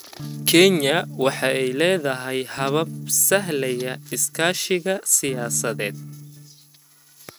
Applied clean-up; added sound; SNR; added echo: neural mask model RNNoise.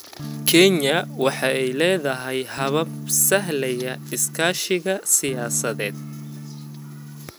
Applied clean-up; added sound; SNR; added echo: none; Electric guitar / Strum; 11 dB; none.